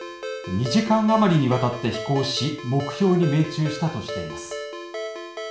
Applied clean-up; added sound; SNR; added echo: none; Ringtone; 10 dB; reverberation time 0.4 s.